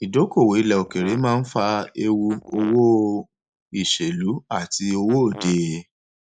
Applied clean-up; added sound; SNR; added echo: neural mask model Resemble Enhance denoiser.